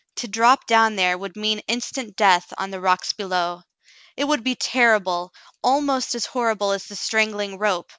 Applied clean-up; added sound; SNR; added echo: none; none; none; none.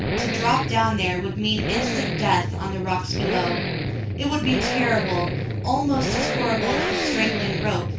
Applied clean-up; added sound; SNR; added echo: none; Accelerating, revving, vroom; 0 dB; reverberation time 0.2 s.